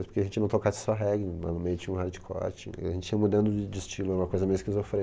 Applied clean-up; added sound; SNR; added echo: none; none; none; none.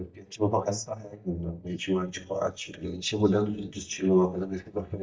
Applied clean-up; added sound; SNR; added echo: neural mask model DeepFilterNet 3.